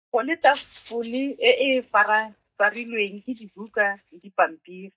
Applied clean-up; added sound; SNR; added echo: neural mask model DeepFilterNet 3.